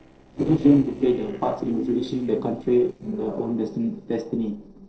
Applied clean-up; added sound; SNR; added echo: neural separator model SepFormer DNS4.